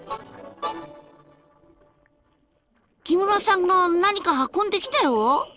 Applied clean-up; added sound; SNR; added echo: neural separator model SepFormer DNS4.